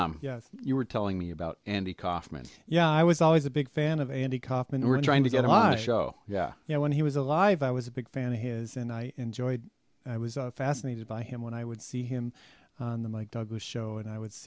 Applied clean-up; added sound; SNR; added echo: none; none; none; none.